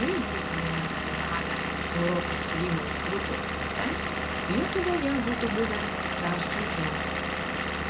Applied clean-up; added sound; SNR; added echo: none; Engine / Vehicle; -2 dB; none.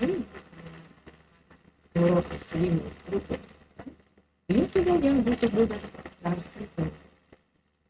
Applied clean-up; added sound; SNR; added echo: neural mask model RNNoise.